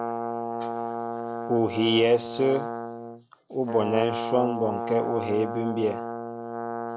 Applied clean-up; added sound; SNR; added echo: none; Brass instrument; 5 dB; none.